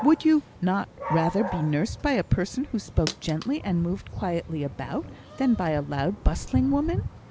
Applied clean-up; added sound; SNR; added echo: none; Dog; 11 dB; none.